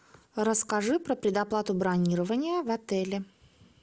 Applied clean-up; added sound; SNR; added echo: none; none; none; none.